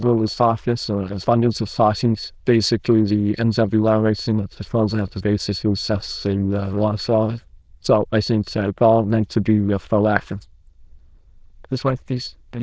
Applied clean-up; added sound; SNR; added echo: neural diffusion model UNIVERSE++.